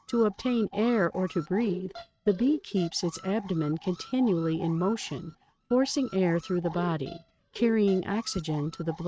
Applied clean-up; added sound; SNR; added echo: neural mask model RNNoise.